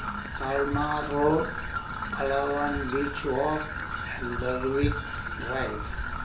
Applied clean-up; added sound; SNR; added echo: none; Trickle, dribble / Traffic noise, roadway noise; 3 dB; none.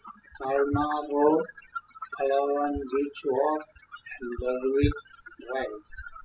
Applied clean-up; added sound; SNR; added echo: classical method spectral subtraction.